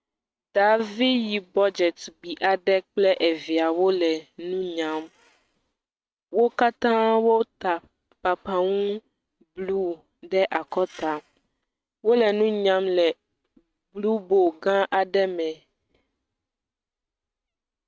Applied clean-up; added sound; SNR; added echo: neural mask model RNNoise.